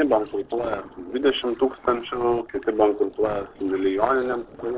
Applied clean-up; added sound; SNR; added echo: neural separator model SepFormer DNS4.